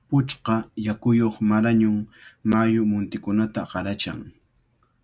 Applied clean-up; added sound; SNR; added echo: none; none; none; none.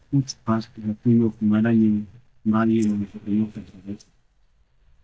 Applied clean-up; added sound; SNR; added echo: neural mask model DeepFilterNet 3.